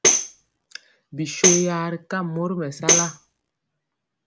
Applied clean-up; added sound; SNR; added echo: none; Tambourine; -3 dB; none.